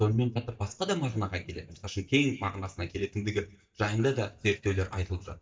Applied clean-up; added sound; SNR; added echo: neural mask model DeepFilterNet 3.